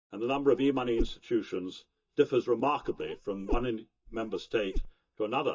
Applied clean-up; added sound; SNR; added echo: neural mask model DeepFilterNet 3.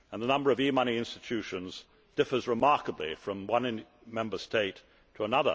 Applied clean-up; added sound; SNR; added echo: none; none; none; none.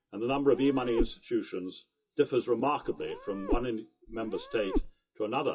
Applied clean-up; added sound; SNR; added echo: classical method WPE with log-MMSE.